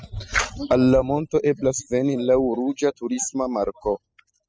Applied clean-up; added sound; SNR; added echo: classical method spectral subtraction.